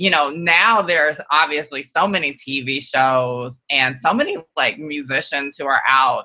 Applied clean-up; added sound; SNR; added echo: none; none; none; none.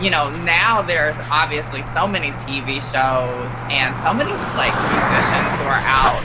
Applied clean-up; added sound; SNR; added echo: none; Cricket + Writing; 3 dB; none.